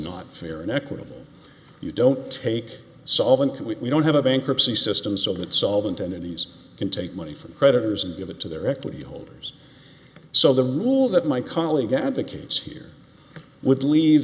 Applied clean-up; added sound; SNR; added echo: none; none; none; none.